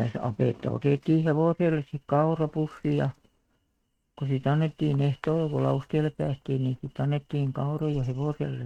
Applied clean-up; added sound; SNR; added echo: neural mask model RNNoise.